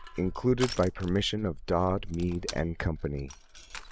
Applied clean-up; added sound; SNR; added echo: none; Crushing; 11 dB; none.